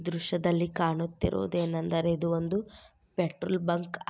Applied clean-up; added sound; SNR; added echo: none; Rattle (instrument); 18 dB; none.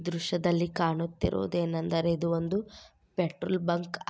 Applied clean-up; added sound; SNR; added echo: none; none; none; none.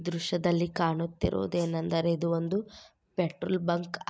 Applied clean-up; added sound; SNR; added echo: neural mask model Resemble Enhance denoiser.